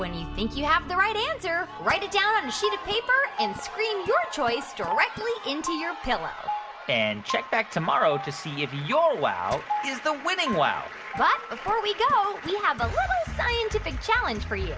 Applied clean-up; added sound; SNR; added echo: none; Tools; 20 dB; reverberation time 0.2 s.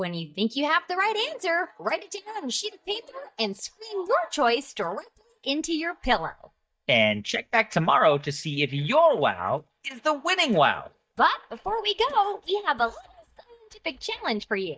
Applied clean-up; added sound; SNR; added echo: neural mask model DeepFilterNet 3.